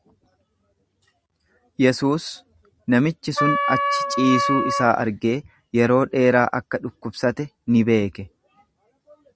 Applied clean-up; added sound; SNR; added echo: none; Wind instrument, woodwind instrument; 0 dB; none.